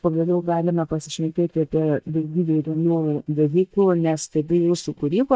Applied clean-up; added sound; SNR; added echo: neural mask model DeepFilterNet 3.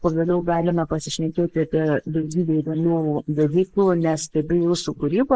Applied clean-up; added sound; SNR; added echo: neural mask model Resemble Enhance denoiser.